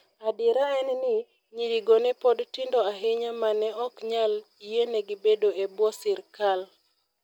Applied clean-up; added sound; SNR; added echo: none; none; none; none.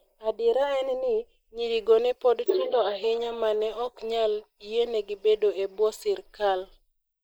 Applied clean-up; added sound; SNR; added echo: neural mask model Resemble Enhance denoiser.